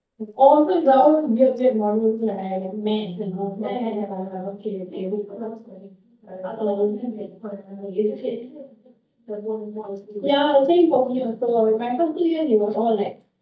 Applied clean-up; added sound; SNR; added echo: neural mask model DeepFilterNet 3.